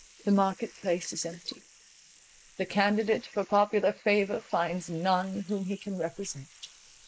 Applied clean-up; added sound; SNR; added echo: neural mask model Resemble Enhance denoiser.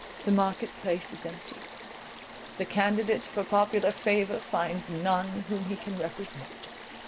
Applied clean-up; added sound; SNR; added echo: none; Stream / Frog; 13 dB; none.